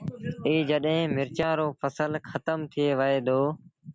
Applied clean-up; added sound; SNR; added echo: none; none; none; none.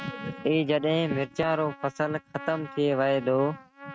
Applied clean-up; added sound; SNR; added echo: neural mask model RNNoise.